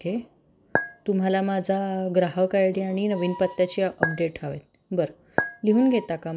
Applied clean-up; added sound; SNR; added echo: none; Chink, clink; 4 dB; none.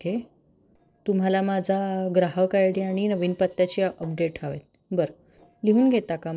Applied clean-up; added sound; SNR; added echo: neural separator model SepFormer DNS4.